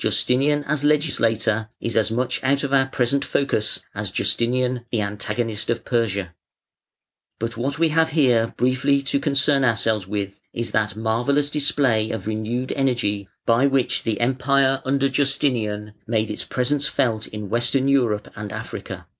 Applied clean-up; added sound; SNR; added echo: none; none; none; none.